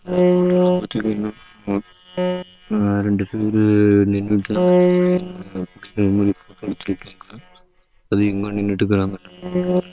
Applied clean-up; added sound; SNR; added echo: neural separator model SepFormer WHAM!.